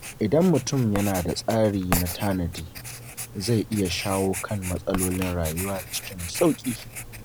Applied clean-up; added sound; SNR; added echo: none; Writing; 9 dB; none.